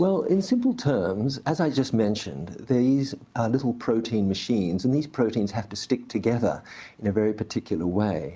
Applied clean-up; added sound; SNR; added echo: none; none; none; none.